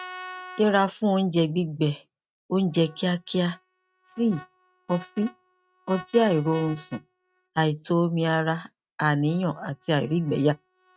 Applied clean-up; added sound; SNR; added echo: neural mask model RNNoise.